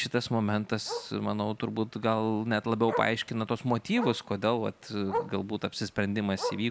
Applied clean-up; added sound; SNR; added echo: none; Bark; 11 dB; none.